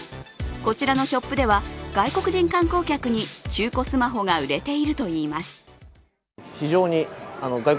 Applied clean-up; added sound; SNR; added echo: none; none; none; none.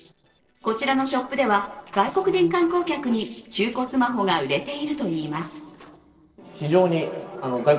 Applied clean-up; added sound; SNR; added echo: neural separator model SepFormer DNS4.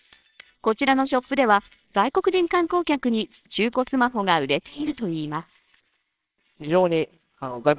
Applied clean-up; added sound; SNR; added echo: neural separator model SepFormer WHAMR!.